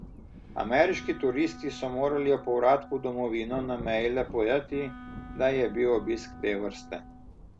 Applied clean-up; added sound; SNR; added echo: none; Thunder + Wind instrument, woodwind instrument; 15 dB; none.